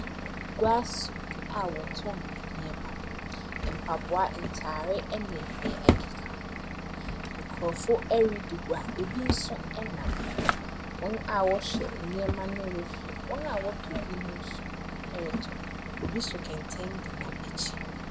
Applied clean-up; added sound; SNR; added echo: none; Engine / Vehicle + Drawer open or close; 0 dB; none.